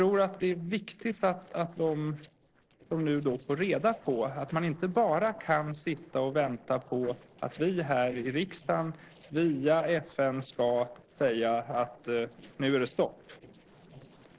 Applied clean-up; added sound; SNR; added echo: neural separator model SepFormer DNS4.